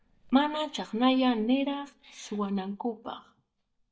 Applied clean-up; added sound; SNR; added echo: neural mask model DeepFilterNet 3.